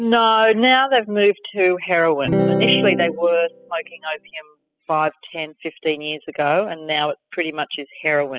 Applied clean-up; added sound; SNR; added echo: classical method spectral subtraction.